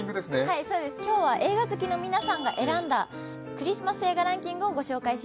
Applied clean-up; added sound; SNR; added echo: none; none; none; none.